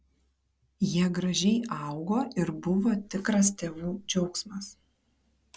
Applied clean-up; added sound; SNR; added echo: none; none; none; none.